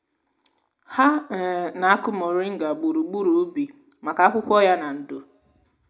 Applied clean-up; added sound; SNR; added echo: none; none; none; reverberation time 0.2 s.